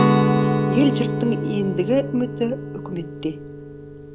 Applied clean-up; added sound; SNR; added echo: none; Guitar; -2 dB; none.